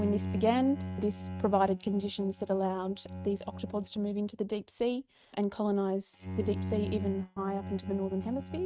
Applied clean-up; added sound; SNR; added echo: neural mask model RNNoise.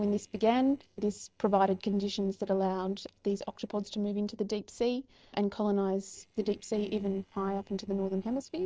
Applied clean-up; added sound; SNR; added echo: neural separator model SepFormer DNS4.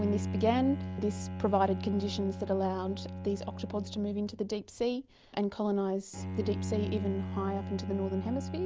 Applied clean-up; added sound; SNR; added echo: none; Bowed string instrument; 6 dB; none.